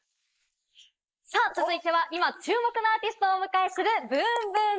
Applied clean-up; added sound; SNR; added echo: neural mask model Resemble Enhance denoiser.